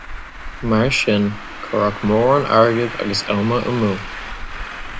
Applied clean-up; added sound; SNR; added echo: none; Traffic noise, roadway noise; 11 dB; none.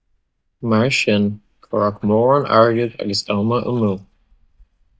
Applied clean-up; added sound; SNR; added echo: neural mask model DeepFilterNet 3.